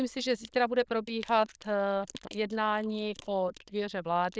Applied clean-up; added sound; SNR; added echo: neural diffusion model UNIVERSE++.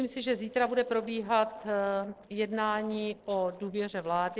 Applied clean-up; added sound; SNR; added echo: neural separator model SepFormer DNS4.